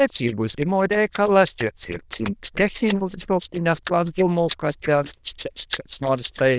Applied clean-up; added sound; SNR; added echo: neural diffusion model UNIVERSE++.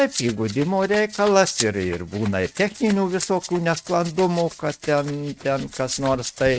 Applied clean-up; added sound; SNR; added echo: neural mask model RNNoise.